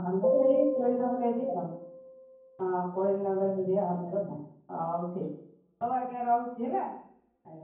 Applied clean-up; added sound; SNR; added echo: none; Piano; 2 dB; reverberation time 0.9 s.